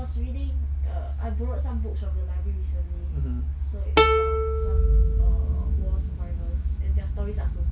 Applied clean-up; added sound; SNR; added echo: none; Plucked string instrument; 3 dB; none.